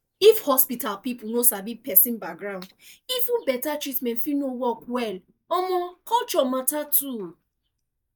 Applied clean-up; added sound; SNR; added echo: neural mask model DeepFilterNet 3.